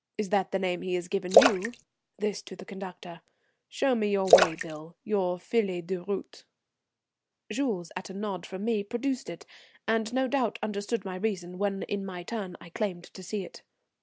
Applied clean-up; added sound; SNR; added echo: none; Splash, splatter; -3 dB; none.